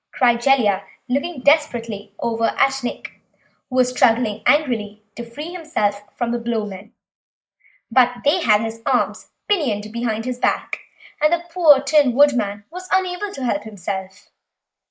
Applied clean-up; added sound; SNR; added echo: neural mask model Resemble Enhance denoiser.